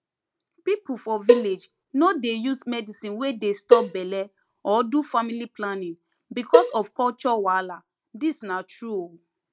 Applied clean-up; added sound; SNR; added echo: none; Cowbell; -2 dB; none.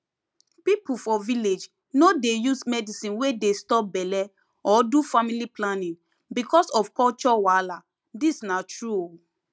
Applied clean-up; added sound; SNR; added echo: none; none; none; none.